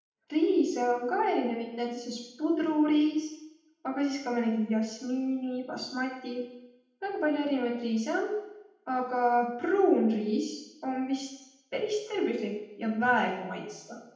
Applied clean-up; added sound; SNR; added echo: none; none; none; reverberation time 0.8 s.